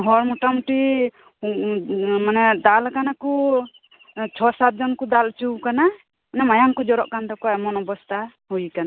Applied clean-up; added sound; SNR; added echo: none; none; none; none.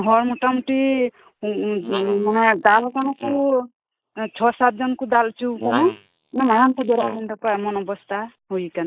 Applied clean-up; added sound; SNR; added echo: neural mask model Resemble Enhance denoiser.